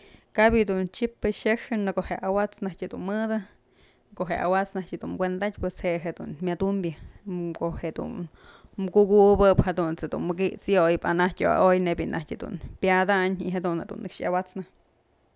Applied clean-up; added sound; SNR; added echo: none; none; none; none.